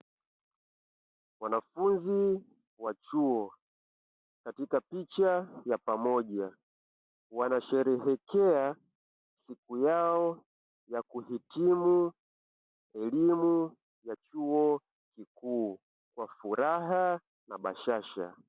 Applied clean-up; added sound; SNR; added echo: none; none; none; none.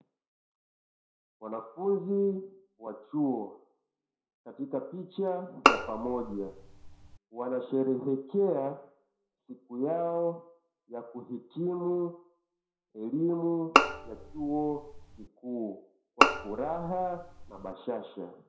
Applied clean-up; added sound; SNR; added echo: none; Bowed string instrument; -5 dB; reverberation time 0.5 s.